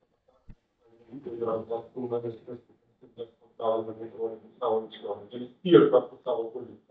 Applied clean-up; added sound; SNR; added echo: neural mask model DeepFilterNet 3.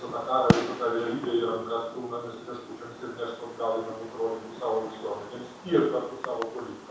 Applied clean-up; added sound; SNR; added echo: none; Fireworks; 5 dB; reverberation time 0.7 s.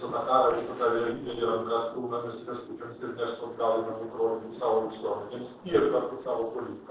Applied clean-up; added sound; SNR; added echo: neural separator model SepFormer DNS4.